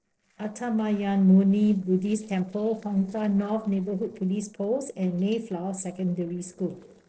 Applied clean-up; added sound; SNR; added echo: neural separator model SepFormer DNS4.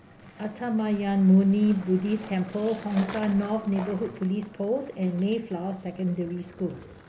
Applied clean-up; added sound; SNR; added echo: none; Skateboard; 18 dB; none.